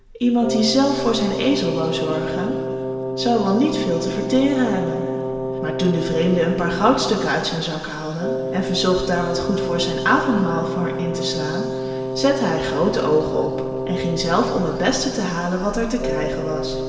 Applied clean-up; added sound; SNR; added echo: none; Wind instrument, woodwind instrument; 5 dB; reverberation time 2.7 s.